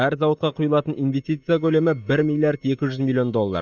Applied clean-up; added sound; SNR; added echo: neural mask model DeepFilterNet 3.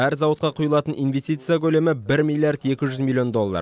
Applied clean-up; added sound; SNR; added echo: none; none; none; none.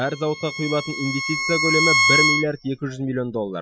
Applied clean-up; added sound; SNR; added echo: classical method Wiener filter.